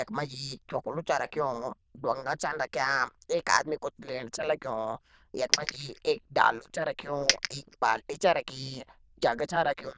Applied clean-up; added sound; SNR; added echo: neural diffusion model UNIVERSE++.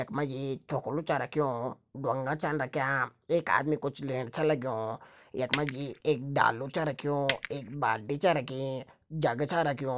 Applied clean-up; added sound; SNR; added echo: none; Coin (dropping); 1 dB; none.